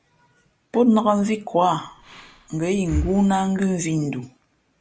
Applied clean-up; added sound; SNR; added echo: none; Breathing; 11 dB; none.